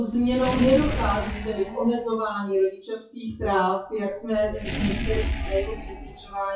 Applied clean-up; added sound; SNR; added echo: classical method WPE with log-MMSE.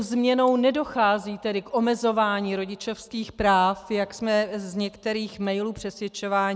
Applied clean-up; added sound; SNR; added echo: none; none; none; none.